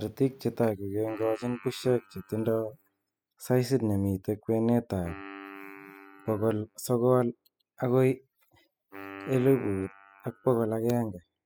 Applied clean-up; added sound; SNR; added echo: classical method spectral subtraction.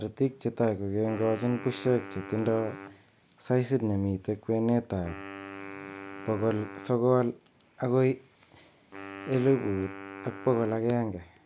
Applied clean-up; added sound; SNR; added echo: none; Wind instrument, woodwind instrument; 15 dB; none.